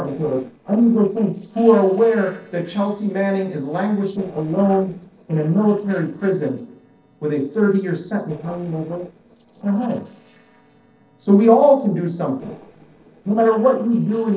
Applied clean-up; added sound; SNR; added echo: neural separator model SepFormer DNS4.